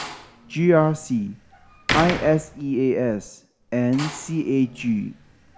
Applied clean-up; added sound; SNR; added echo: none; Slam; 11 dB; none.